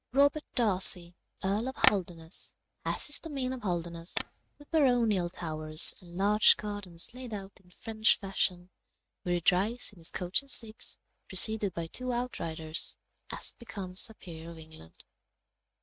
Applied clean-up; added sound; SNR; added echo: neural mask model RNNoise.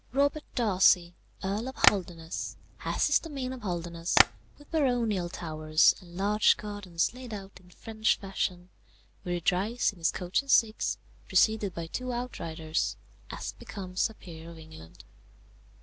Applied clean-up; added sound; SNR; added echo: none; Tap; -1 dB; none.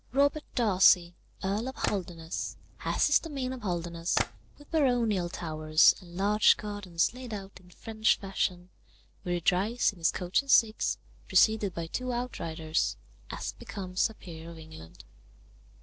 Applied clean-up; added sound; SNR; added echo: neural separator model SepFormer DNS4.